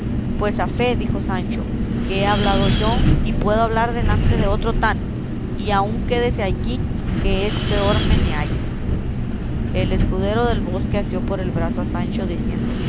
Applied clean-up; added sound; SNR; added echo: none; Wind; -4 dB; none.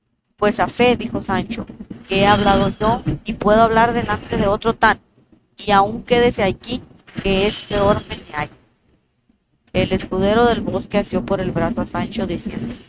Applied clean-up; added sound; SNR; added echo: neural mask model RNNoise.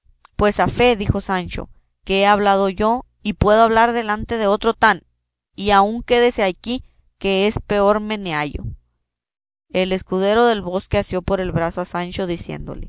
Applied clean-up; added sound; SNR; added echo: none; none; none; none.